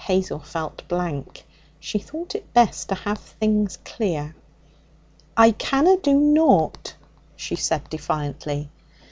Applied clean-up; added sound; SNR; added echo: none; none; none; none.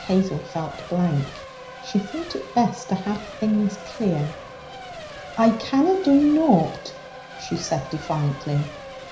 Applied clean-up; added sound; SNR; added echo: none; Race car, auto racing / Accelerating, revving, vroom / Mechanisms; 14 dB; reverberation time 0.5 s.